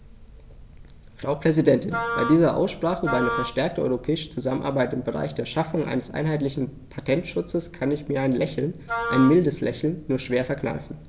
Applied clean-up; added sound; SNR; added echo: none; Wind instrument, woodwind instrument; 5 dB; none.